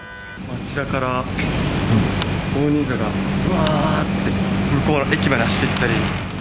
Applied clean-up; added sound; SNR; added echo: none; none; none; none.